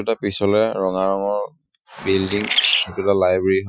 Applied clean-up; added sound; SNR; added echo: classical method Wiener filter.